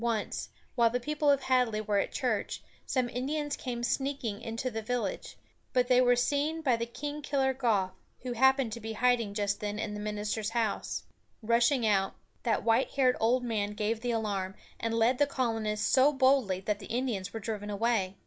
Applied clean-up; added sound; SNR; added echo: none; none; none; none.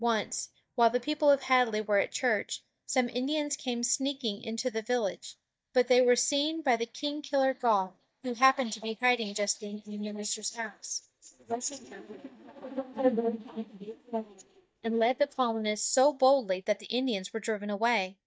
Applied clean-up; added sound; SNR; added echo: neural mask model DeepFilterNet 3.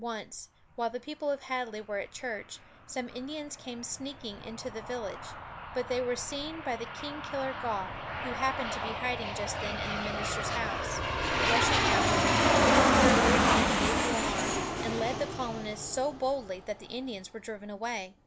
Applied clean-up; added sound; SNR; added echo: none; Aircraft; -4 dB; none.